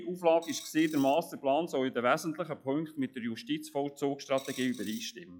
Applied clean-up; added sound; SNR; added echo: classical method log-MMSE.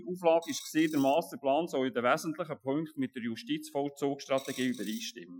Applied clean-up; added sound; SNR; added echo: classical method Wiener filter.